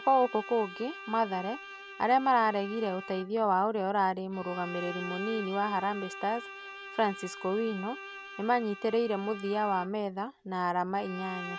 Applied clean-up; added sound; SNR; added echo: none; Bowed string instrument; 13 dB; none.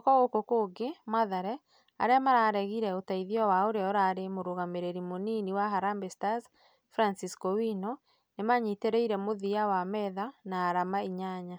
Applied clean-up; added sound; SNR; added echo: none; none; none; none.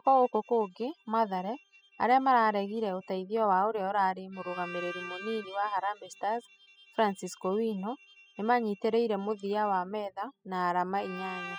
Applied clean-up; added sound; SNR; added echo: classical method spectral subtraction.